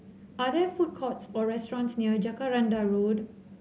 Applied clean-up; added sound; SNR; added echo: none; none; none; none.